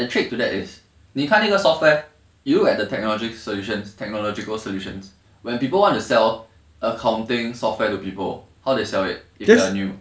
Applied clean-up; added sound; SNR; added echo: none; none; none; none.